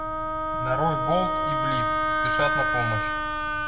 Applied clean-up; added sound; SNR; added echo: none; Wind instrument, woodwind instrument; -4 dB; reverberation time 0.7 s.